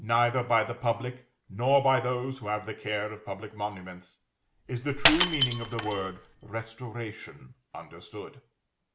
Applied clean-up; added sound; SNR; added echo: none; Shatter; -5 dB; none.